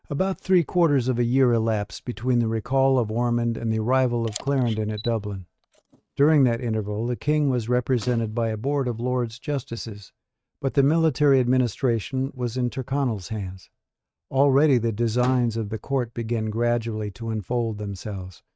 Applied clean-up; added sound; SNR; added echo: neural mask model RNNoise.